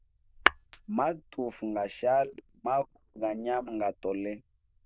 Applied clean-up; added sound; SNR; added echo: neural diffusion model UNIVERSE++.